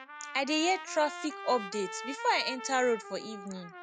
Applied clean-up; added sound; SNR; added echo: none; Trumpet; 11 dB; none.